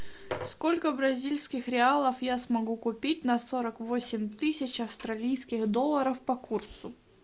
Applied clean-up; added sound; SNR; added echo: none; none; none; none.